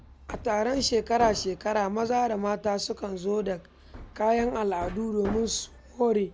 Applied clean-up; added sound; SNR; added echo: none; Hammer; 15 dB; none.